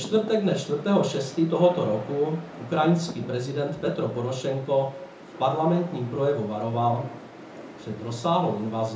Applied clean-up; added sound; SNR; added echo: none; Rain; 17 dB; reverberation time 0.5 s.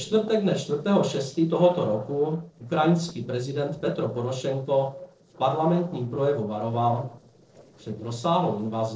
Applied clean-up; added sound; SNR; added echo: neural separator model SepFormer DNS4.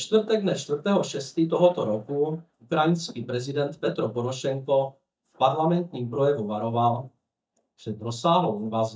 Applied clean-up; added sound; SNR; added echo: neural mask model DeepFilterNet 3.